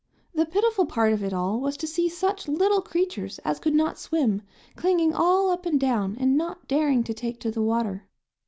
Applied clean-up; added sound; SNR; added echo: none; none; none; none.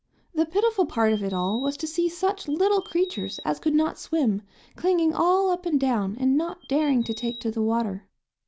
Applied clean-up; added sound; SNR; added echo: none; Bird vocalization, bird call, bird song; 17 dB; none.